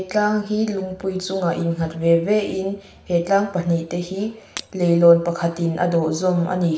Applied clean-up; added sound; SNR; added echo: none; Shatter; 17 dB; reverberation time 0.6 s.